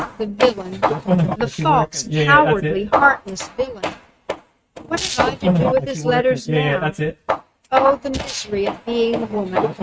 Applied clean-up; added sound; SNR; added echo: neural mask model RNNoise.